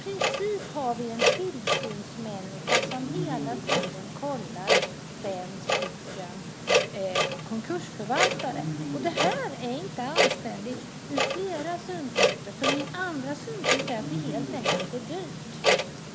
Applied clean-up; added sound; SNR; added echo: none; Clock; -5 dB; none.